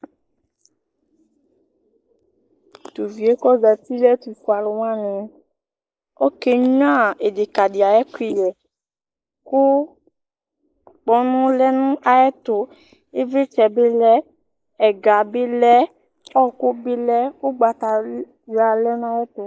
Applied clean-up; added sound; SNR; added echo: neural mask model Resemble Enhance denoiser.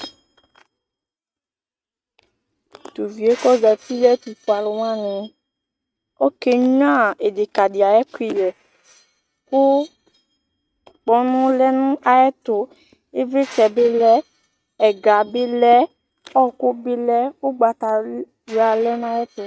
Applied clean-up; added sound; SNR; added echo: neural mask model RNNoise.